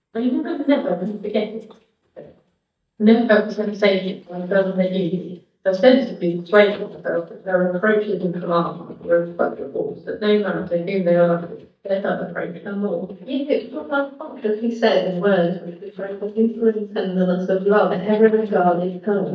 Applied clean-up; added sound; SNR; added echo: neural mask model DeepFilterNet 3.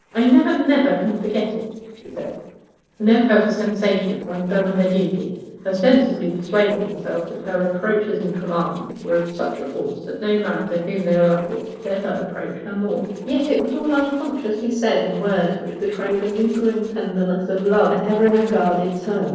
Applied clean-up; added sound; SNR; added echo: neural separator model SepFormer DNS4.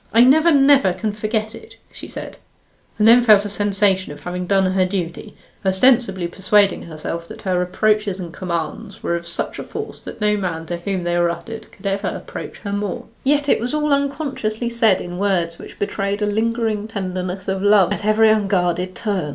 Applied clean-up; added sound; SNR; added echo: none; none; none; none.